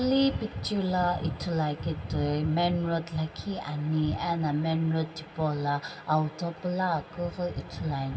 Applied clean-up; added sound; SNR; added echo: none; none; none; reverberation time 1.5 s.